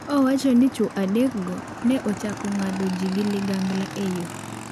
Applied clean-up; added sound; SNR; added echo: none; Motorcycle / Engine; 11 dB; none.